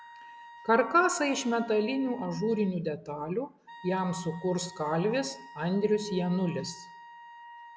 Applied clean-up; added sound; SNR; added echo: none; Wind instrument, woodwind instrument; 19 dB; none.